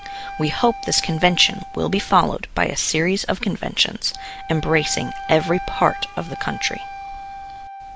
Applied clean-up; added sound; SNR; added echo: none; Wind instrument, woodwind instrument; 13 dB; none.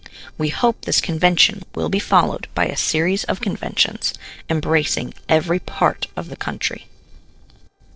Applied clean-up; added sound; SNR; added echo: neural separator model SepFormer DNS4.